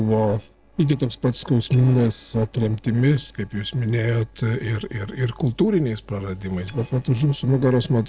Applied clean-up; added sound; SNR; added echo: neural separator model SepFormer DNS4.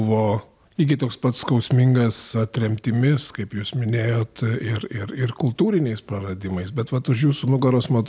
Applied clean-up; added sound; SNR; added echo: none; none; none; none.